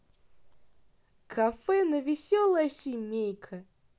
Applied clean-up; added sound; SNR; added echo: none; none; none; none.